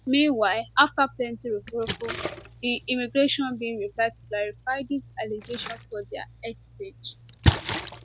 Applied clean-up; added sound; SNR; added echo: none; Splash, splatter; 6 dB; none.